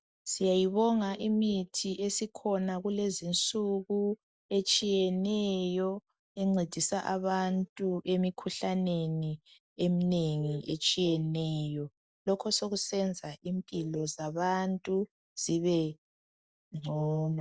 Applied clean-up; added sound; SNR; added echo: none; none; none; none.